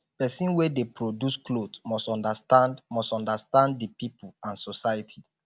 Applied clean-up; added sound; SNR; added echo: none; none; none; none.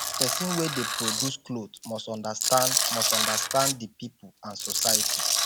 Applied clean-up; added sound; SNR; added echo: none; Tools; -3 dB; none.